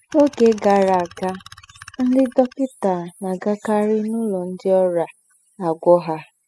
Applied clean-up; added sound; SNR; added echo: classical method spectral subtraction.